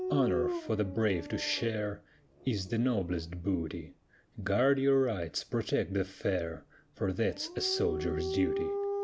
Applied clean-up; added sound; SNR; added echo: none; Dog; 8 dB; none.